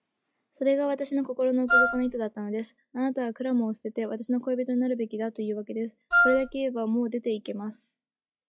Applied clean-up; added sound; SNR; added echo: classical method log-MMSE.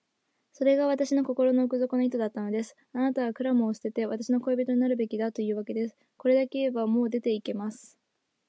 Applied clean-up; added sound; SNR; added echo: none; none; none; none.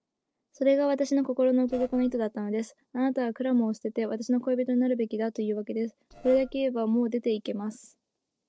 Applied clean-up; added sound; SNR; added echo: neural separator model SepFormer DNS4.